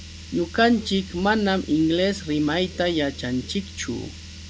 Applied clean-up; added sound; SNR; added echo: none; Car; 15 dB; none.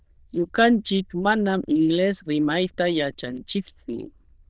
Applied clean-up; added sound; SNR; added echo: neural diffusion model UNIVERSE++.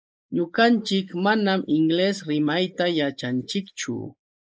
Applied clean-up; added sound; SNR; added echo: neural mask model Resemble Enhance denoiser.